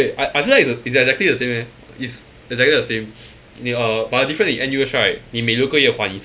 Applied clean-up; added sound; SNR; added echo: none; none; none; none.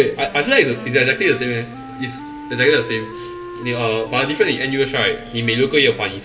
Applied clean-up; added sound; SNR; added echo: none; Wind instrument, woodwind instrument; 15 dB; reverberation time 1.7 s.